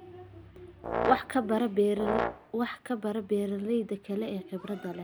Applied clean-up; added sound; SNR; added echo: none; Brass instrument; 4 dB; none.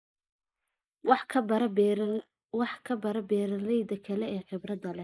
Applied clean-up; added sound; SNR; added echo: neural mask model Resemble Enhance denoiser.